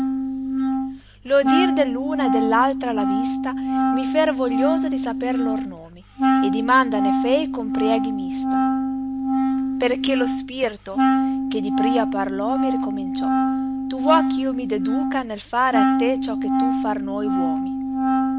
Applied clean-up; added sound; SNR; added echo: none; Wind instrument, woodwind instrument; -4 dB; none.